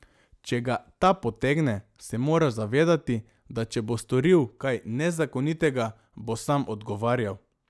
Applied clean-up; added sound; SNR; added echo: none; none; none; none.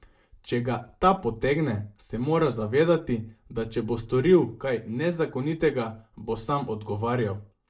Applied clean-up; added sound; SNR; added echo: none; none; none; reverberation time 0.2 s.